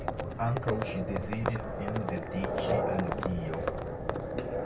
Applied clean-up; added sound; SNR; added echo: none; Livestock, farm animals, working animals; -2 dB; reverberation time 0.2 s.